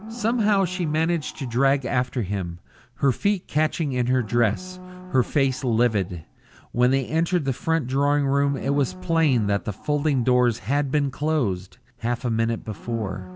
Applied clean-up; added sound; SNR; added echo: none; Livestock, farm animals, working animals; 18 dB; none.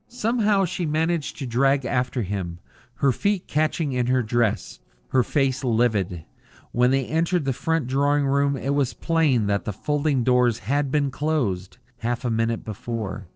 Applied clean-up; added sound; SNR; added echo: neural separator model SepFormer DNS4.